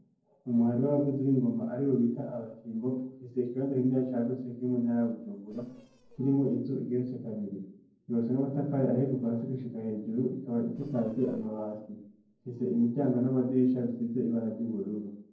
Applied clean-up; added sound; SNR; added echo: neural separator model SepFormer DNS4.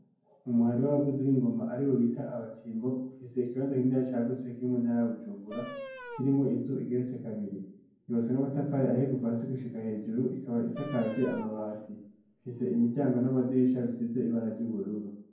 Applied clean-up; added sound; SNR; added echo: none; Wind instrument, woodwind instrument; 15 dB; reverberation time 0.9 s.